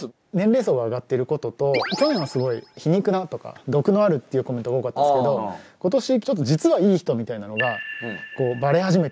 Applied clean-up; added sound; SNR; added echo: none; none; none; none.